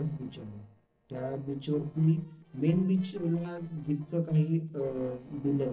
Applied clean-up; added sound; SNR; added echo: neural separator model SepFormer DNS4.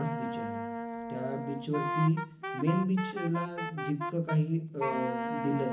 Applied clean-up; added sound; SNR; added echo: none; Wind instrument, woodwind instrument; 4 dB; reverberation time 0.4 s.